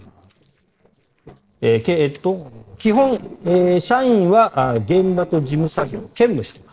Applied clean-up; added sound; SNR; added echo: neural separator model SepFormer DNS4.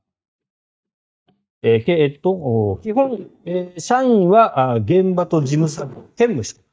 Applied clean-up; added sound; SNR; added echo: neural mask model DeepFilterNet 3.